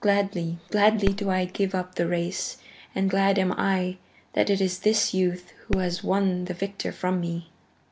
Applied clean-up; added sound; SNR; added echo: none; Fireworks; 13 dB; none.